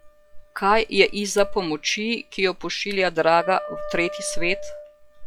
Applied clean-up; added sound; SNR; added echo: classical method log-MMSE.